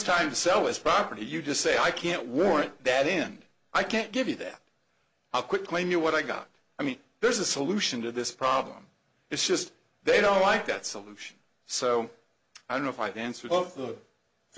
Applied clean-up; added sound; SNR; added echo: none; none; none; none.